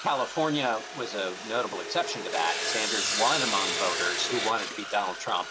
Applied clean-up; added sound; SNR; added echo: none; Sawing; 3 dB; none.